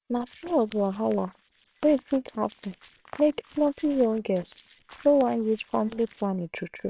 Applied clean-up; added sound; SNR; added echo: neural separator model SepFormer WHAMR!.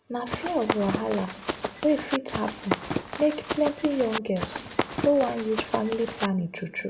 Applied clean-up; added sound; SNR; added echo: none; Run; 4 dB; reverberation time 0.6 s.